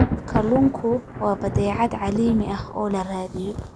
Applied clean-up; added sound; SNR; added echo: none; Thunder; 4 dB; none.